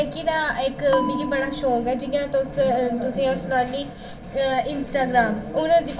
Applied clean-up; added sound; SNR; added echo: none; Bell; 11 dB; reverberation time 0.2 s.